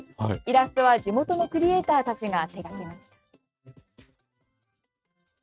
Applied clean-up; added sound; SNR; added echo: neural mask model RNNoise.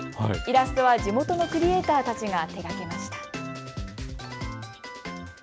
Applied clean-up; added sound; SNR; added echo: none; Gunshot, gunfire; 17 dB; none.